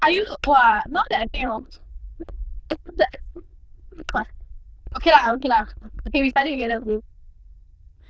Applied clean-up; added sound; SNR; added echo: neural diffusion model UNIVERSE++.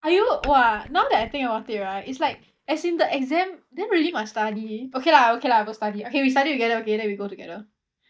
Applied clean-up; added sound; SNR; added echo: neural mask model DeepFilterNet 3.